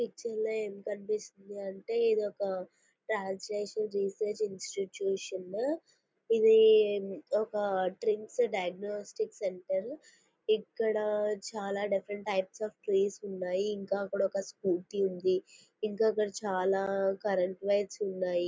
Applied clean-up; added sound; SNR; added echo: none; none; none; none.